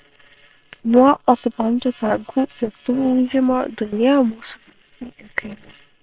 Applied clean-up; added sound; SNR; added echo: neural separator model SepFormer WHAM!.